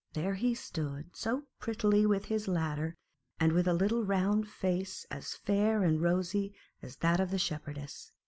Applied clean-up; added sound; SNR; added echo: none; none; none; none.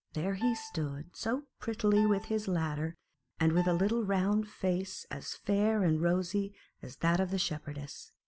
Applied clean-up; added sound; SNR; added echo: none; Piano; 17 dB; none.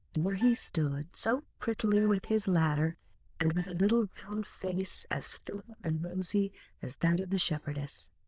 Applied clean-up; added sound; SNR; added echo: neural diffusion model UNIVERSE++.